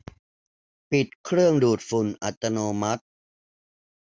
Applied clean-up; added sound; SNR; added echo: none; none; none; none.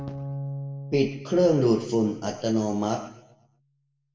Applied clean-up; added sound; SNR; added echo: none; Bowed string instrument; 13 dB; reverberation time 0.7 s.